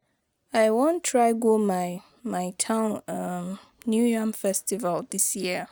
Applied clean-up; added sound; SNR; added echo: none; none; none; none.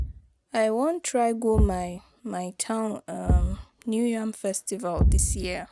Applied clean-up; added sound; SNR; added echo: none; Thump, thud; 0 dB; none.